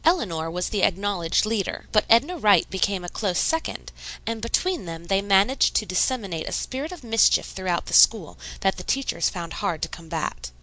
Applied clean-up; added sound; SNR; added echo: none; none; none; none.